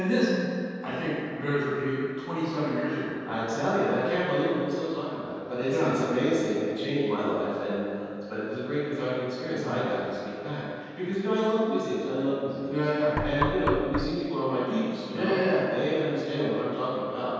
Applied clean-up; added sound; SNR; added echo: none; Knock; 3 dB; reverberation time 2.1 s.